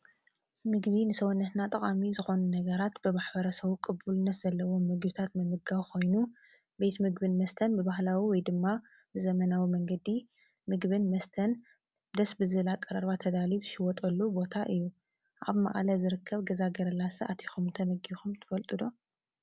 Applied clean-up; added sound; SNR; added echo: none; none; none; none.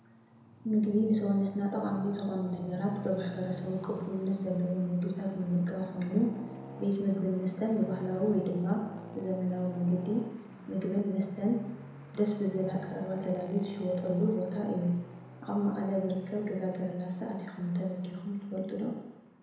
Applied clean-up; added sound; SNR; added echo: none; Traffic noise, roadway noise; 15 dB; reverberation time 1.0 s.